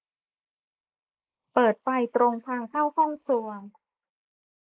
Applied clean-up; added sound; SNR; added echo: neural mask model Resemble Enhance denoiser.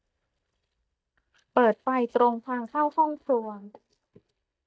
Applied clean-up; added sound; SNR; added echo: neural mask model DeepFilterNet 3.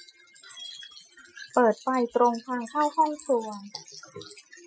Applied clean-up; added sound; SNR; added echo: classical method Wiener filter.